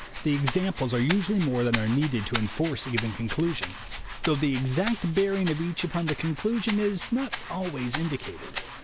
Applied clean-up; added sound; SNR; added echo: none; Rattle (instrument); 1 dB; none.